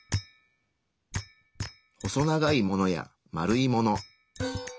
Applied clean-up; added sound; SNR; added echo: none; none; none; none.